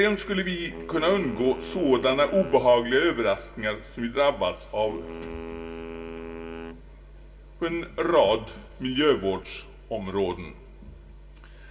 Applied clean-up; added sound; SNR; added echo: none; Wind instrument, woodwind instrument; 14 dB; reverberation time 0.2 s.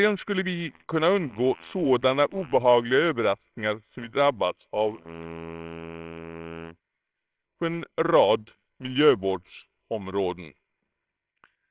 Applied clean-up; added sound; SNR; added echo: neural separator model SepFormer WHAMR!.